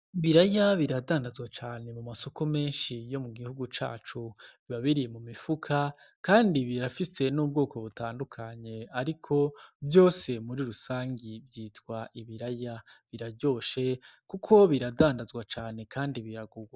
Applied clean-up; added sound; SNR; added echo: none; none; none; none.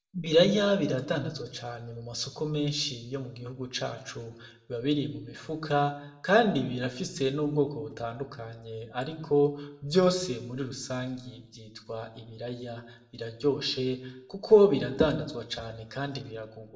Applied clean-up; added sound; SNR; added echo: none; none; none; reverberation time 0.6 s.